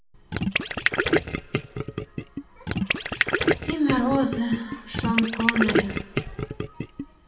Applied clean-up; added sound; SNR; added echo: none; Gurgling; -2 dB; reverberation time 0.8 s.